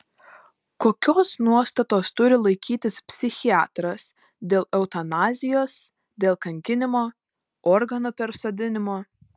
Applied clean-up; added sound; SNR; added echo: none; none; none; none.